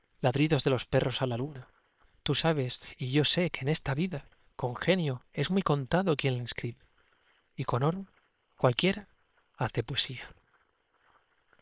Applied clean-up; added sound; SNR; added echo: neural separator model SepFormer WHAM!.